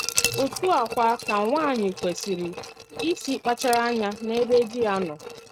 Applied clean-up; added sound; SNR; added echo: neural mask model RNNoise.